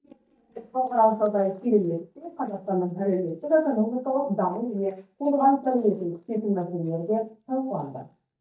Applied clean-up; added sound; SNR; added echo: neural mask model DeepFilterNet 3.